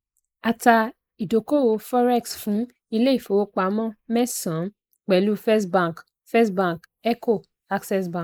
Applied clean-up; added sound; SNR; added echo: neural mask model Resemble Enhance denoiser.